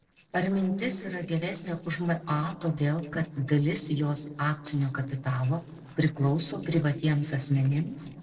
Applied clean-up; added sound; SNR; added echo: neural separator model SepFormer DNS4.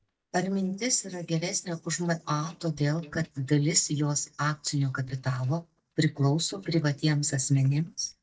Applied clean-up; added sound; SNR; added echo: neural mask model DeepFilterNet 3.